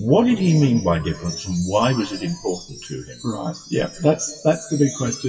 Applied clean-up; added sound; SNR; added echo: classical method WPE with log-MMSE.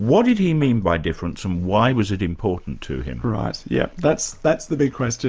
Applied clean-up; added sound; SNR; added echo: none; none; none; none.